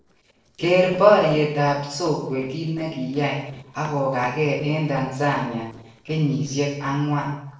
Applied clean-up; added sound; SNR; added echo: neural separator model SepFormer DNS4.